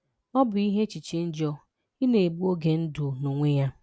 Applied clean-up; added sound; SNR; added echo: none; none; none; none.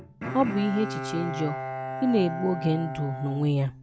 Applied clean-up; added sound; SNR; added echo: none; Bowed string instrument; 7 dB; none.